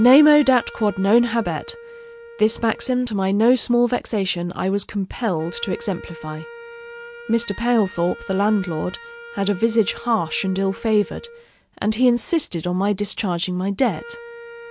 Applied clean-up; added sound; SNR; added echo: none; Wind instrument, woodwind instrument; 19 dB; none.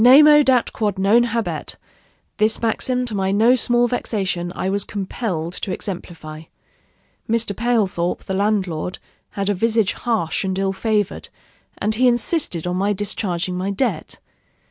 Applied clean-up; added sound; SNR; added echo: none; none; none; none.